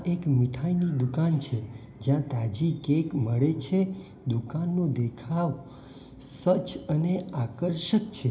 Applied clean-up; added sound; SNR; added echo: none; none; none; reverberation time 0.4 s.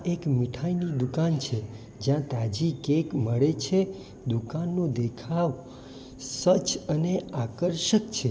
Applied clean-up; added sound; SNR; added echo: none; none; none; none.